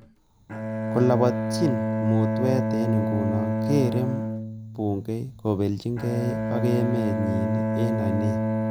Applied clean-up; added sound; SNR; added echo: none; Bowed string instrument; 0 dB; none.